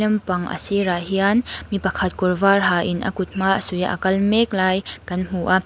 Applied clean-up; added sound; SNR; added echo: none; none; none; none.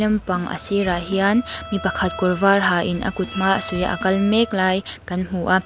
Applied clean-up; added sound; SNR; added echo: none; Drum kit + Bowed string instrument; 15 dB; none.